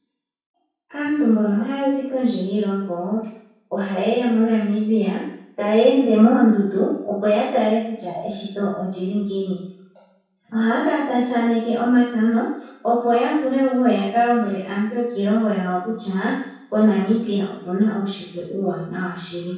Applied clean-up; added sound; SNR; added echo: none; none; none; reverberation time 0.7 s.